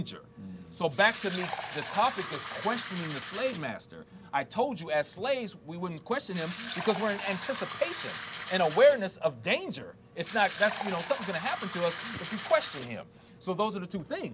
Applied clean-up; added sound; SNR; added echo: none; Fill (with liquid); 8 dB; none.